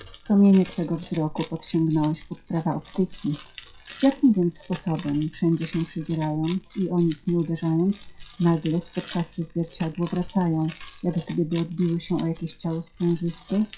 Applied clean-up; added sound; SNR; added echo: classical method WPE with log-MMSE.